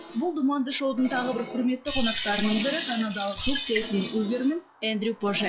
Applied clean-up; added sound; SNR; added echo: classical method log-MMSE.